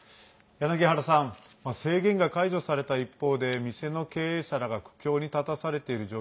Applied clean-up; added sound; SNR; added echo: none; none; none; none.